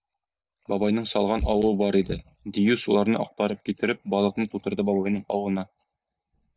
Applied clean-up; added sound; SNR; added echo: neural mask model DeepFilterNet 3.